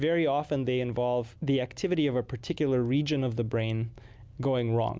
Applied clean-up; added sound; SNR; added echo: none; none; none; none.